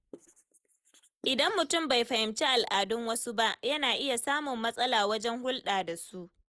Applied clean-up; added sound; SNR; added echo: neural mask model Resemble Enhance denoiser.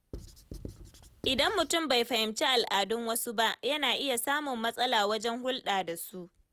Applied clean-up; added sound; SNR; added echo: none; Writing; 15 dB; none.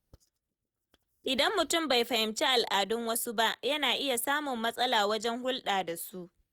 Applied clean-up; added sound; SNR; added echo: neural mask model DeepFilterNet 3.